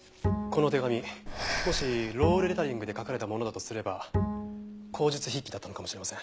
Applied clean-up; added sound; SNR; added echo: none; Bowed string instrument + Breathing; 3 dB; none.